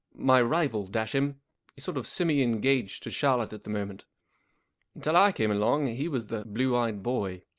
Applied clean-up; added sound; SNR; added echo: none; none; none; none.